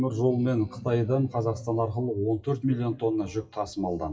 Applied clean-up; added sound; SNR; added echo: classical method WPE with log-MMSE.